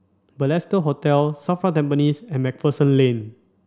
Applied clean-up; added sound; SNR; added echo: none; none; none; none.